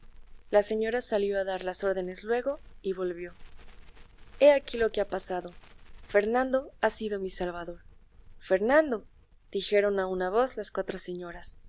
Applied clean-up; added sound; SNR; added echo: none; Crackle; 19 dB; none.